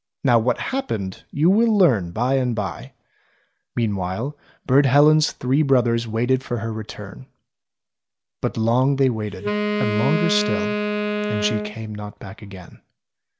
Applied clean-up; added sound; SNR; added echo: none; Wind instrument, woodwind instrument; 2 dB; none.